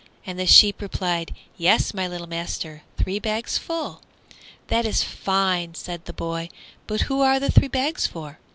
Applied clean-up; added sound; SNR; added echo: none; none; none; none.